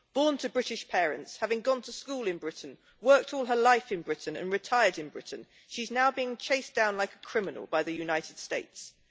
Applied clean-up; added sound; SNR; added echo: none; none; none; none.